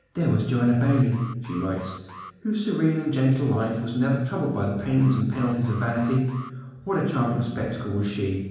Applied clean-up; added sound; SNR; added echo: none; Alarm; 18 dB; reverberation time 1.0 s.